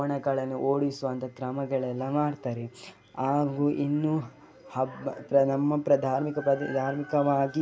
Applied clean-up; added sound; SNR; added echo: none; none; none; none.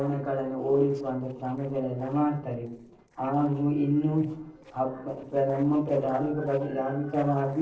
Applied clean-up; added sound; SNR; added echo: neural separator model SepFormer DNS4.